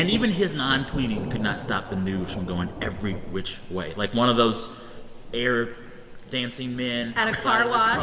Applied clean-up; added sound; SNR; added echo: none; Thunder / Rain; 12 dB; reverberation time 1.7 s.